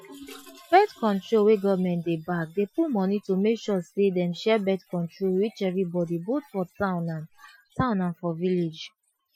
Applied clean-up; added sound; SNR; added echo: classical method Wiener filter.